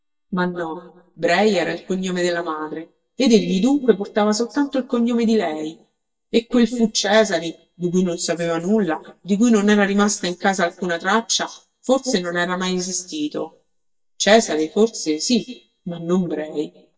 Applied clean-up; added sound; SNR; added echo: neural mask model DeepFilterNet 3.